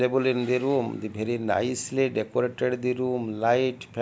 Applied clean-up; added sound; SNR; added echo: none; none; none; none.